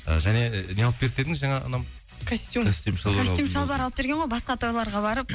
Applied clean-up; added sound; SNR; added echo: none; none; none; none.